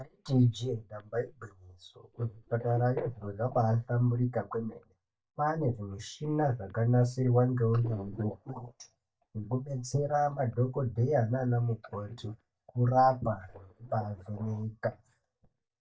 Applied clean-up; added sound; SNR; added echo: neural mask model DeepFilterNet 3.